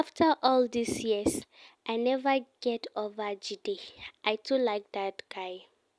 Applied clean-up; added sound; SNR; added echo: none; none; none; none.